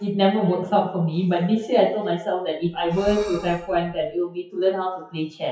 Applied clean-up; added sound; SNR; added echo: classical method WPE with log-MMSE.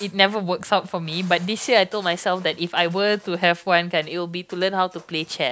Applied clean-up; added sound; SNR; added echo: none; none; none; none.